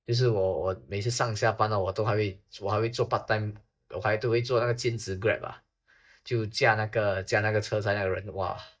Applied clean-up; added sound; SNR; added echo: neural mask model DeepFilterNet 3.